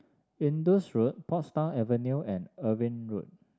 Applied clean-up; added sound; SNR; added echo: none; none; none; none.